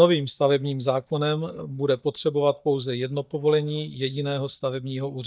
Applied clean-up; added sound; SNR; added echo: neural mask model DeepFilterNet 3.